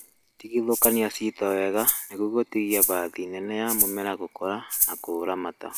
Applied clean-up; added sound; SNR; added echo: none; Rattle (instrument); 1 dB; none.